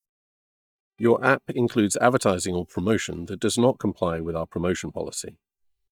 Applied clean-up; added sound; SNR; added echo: neural mask model DeepFilterNet 3.